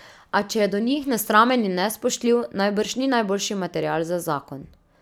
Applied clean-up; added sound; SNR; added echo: none; none; none; none.